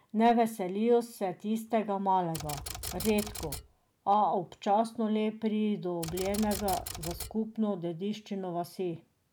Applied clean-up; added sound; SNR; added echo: none; Typewriter; 10 dB; none.